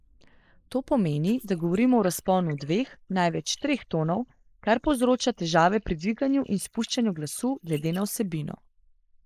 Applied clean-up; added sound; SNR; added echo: neural mask model Resemble Enhance denoiser.